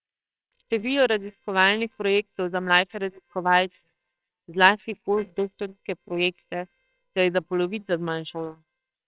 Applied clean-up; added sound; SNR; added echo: neural separator model SepFormer WHAMR!.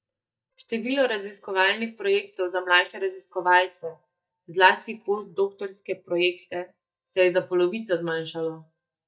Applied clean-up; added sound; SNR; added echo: neural mask model DeepFilterNet 3.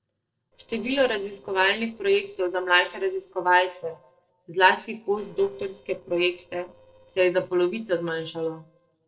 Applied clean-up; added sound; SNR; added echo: neural separator model SepFormer DNS4.